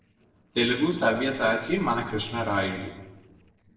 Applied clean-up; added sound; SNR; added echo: neural separator model SepFormer DNS4.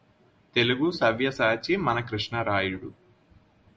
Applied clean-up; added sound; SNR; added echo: none; none; none; none.